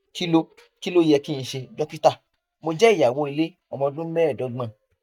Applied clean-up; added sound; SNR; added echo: neural mask model DeepFilterNet 3.